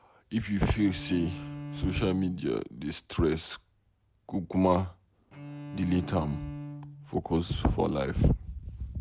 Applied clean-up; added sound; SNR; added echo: none; Bowed string instrument; 13 dB; none.